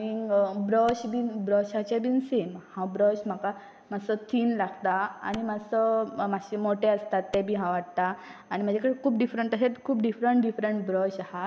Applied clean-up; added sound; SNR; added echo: none; Clapping; 17 dB; none.